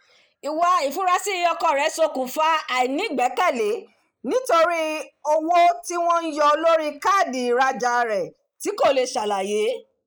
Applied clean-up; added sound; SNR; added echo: neural mask model Resemble Enhance denoiser.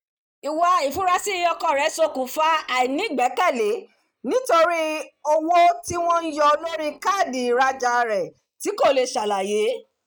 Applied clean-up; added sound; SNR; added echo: neural mask model DeepFilterNet 3.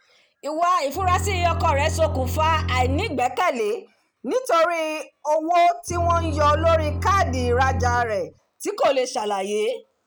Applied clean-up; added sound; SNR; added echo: none; Bowed string instrument; 4 dB; none.